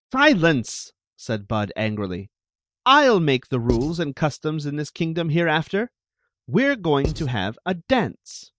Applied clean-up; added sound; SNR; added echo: neural mask model DeepFilterNet 3.